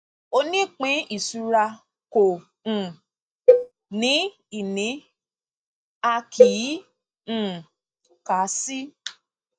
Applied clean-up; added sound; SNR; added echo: neural mask model DeepFilterNet 3.